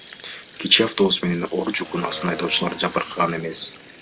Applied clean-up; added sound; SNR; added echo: none; Motorcycle / Engine + Sink (filling or washing); 16 dB; none.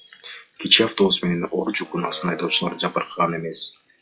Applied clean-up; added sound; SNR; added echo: classical method log-MMSE.